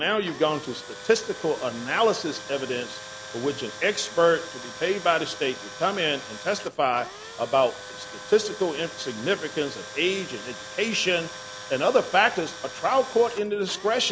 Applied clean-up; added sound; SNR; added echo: none; Tools; 14 dB; none.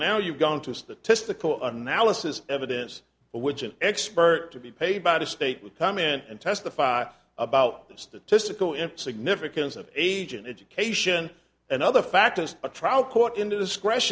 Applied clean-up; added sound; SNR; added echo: none; none; none; none.